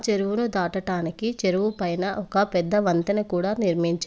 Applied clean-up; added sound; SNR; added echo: none; none; none; none.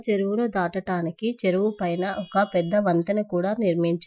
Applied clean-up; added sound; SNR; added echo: classical method Wiener filter.